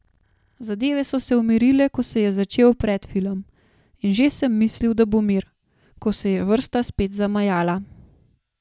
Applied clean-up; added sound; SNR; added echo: none; none; none; none.